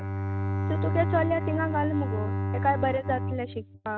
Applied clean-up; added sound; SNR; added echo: neural mask model RNNoise.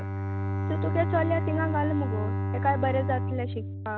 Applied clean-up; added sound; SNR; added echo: none; Bowed string instrument; -2 dB; none.